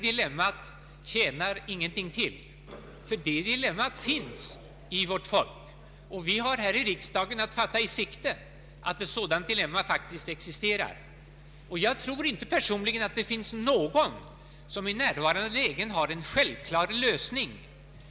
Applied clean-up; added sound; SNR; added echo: none; none; none; none.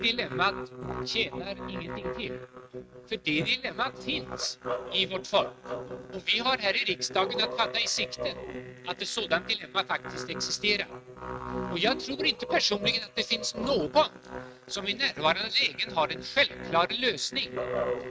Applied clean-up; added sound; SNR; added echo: neural mask model RNNoise.